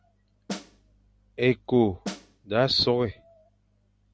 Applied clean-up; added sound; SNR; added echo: none; Snare drum; 11 dB; none.